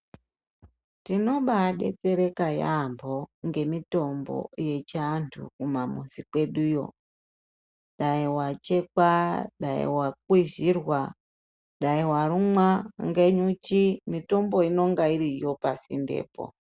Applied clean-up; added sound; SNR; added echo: none; none; none; none.